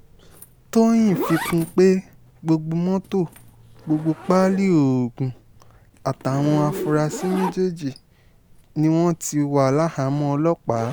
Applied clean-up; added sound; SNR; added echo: none; Zipper (clothing); 14 dB; none.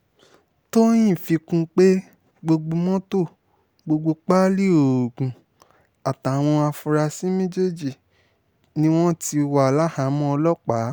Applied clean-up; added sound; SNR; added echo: none; none; none; none.